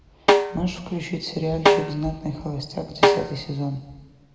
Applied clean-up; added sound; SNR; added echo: none; Snare drum; -5 dB; reverberation time 1.3 s.